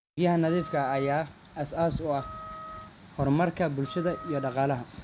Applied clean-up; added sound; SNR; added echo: none; Wind instrument, woodwind instrument; 17 dB; none.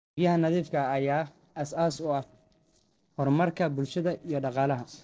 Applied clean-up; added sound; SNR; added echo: neural separator model SepFormer DNS4.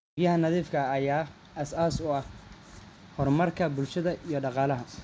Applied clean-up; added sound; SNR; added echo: none; none; none; none.